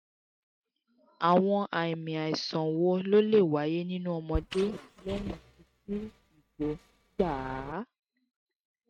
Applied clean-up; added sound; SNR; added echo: neural mask model RNNoise.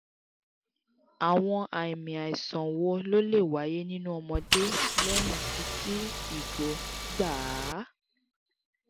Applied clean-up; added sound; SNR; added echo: none; Engine; 0 dB; none.